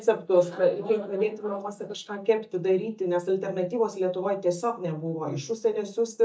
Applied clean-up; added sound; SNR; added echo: neural mask model DeepFilterNet 3.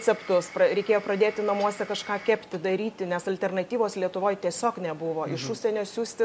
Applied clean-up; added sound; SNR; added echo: none; none; none; none.